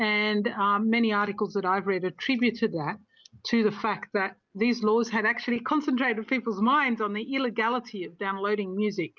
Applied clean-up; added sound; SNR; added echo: none; none; none; none.